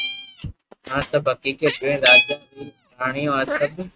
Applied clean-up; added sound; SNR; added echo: neural mask model RNNoise.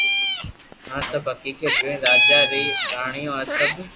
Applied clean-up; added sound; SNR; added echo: none; Meow; -4 dB; none.